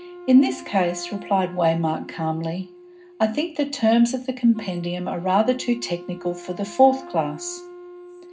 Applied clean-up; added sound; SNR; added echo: none; Wind instrument, woodwind instrument; 18 dB; reverberation time 0.4 s.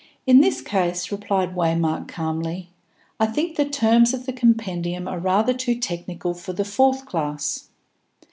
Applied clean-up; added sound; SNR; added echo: none; none; none; none.